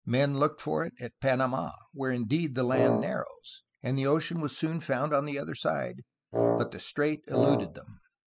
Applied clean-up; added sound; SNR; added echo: classical method spectral subtraction.